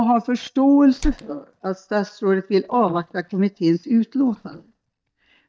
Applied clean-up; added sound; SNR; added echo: neural mask model DeepFilterNet 3.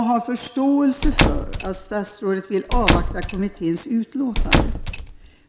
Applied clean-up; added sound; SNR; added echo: none; Squeak / Slam / Wood; -3 dB; none.